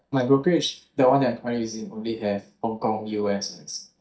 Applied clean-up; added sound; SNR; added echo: neural mask model DeepFilterNet 3.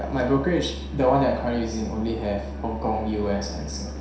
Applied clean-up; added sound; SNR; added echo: none; Musical instrument; 9 dB; reverberation time 0.7 s.